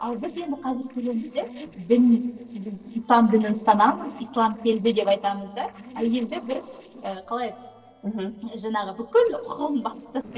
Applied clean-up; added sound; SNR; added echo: neural separator model SepFormer DNS4.